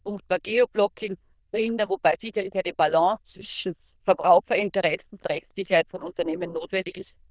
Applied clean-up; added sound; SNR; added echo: neural diffusion model UNIVERSE++.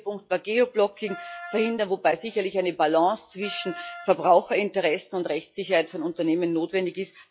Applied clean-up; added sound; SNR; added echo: classical method log-MMSE.